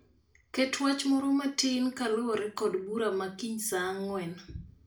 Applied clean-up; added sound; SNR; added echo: none; none; none; reverberation time 0.3 s.